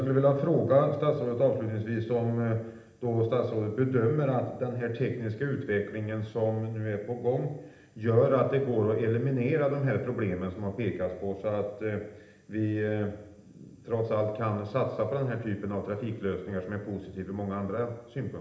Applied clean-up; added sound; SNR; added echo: none; none; none; reverberation time 0.8 s.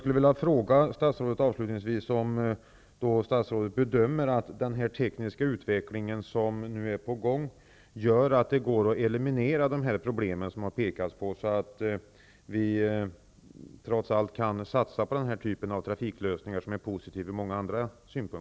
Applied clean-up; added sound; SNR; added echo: none; none; none; none.